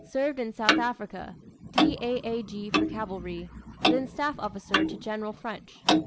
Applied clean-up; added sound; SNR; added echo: none; Clock; -3 dB; none.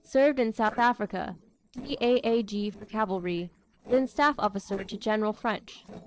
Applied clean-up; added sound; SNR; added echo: neural separator model SepFormer DNS4.